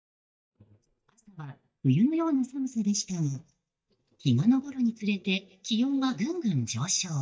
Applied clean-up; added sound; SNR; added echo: neural mask model DeepFilterNet 3.